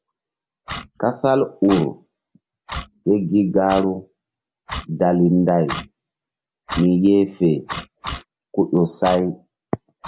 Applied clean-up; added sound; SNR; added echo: none; Clock; 15 dB; none.